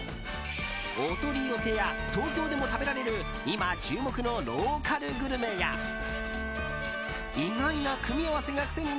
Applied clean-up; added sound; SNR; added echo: none; Bowed string instrument; 8 dB; none.